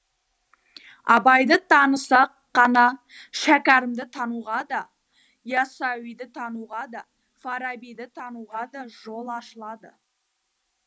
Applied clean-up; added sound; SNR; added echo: neural mask model Resemble Enhance denoiser.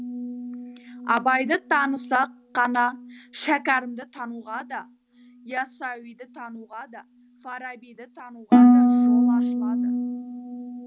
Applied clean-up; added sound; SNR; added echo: none; Harp; -4 dB; none.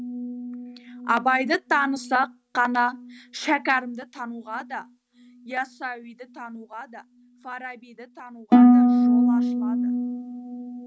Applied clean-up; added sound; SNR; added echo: neural mask model RNNoise.